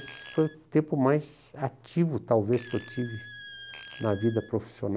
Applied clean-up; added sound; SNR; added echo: none; Squeak + Fart; 19 dB; none.